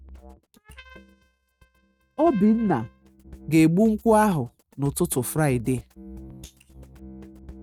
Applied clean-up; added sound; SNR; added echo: neural mask model RNNoise.